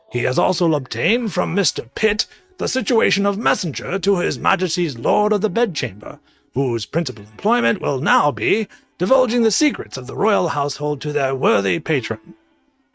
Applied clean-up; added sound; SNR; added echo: neural mask model RNNoise.